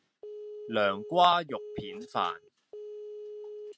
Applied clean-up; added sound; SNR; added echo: neural mask model RNNoise.